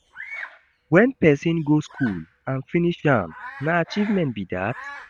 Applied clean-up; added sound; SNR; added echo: none; Bird vocalization, bird call, bird song; 18 dB; none.